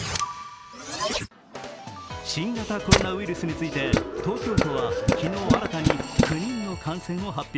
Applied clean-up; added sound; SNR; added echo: none; Tools; -5 dB; none.